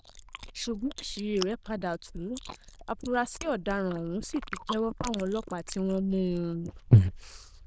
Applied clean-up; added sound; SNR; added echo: neural diffusion model UNIVERSE++.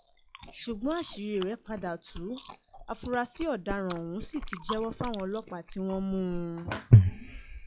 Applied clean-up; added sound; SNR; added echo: classical method log-MMSE.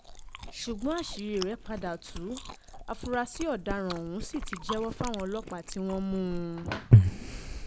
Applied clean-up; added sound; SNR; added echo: none; Chewing, mastication; -4 dB; none.